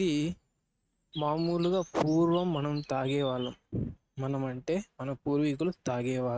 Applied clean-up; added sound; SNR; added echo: neural mask model RNNoise.